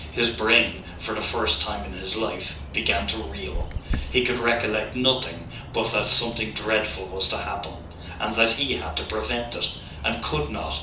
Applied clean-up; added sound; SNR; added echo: none; Bird; 9 dB; reverberation time 0.6 s.